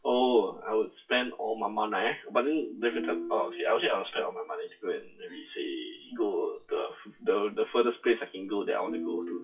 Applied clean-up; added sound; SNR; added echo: classical method WPE with log-MMSE.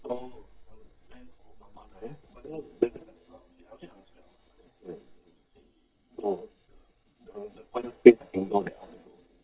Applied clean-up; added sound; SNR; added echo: neural mask model DeepFilterNet 3.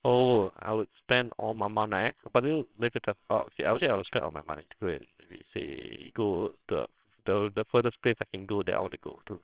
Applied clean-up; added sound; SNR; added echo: neural separator model SepFormer WHAMR!.